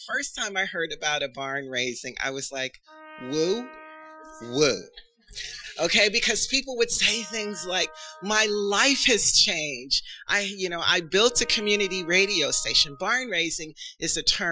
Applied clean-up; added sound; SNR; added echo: classical method Wiener filter.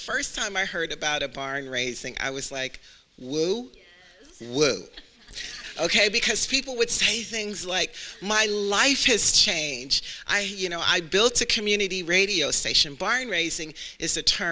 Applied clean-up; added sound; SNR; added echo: none; none; none; none.